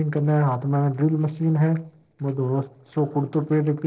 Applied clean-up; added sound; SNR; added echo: neural separator model SepFormer DNS4.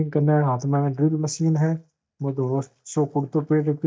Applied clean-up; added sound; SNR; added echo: neural mask model DeepFilterNet 3.